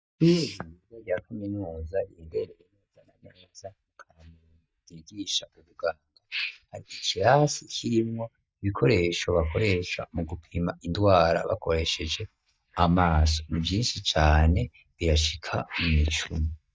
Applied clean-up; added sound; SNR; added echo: neural mask model DeepFilterNet 3.